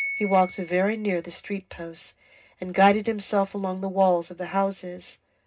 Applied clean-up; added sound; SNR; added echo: none; Piano; 16 dB; reverberation time 0.2 s.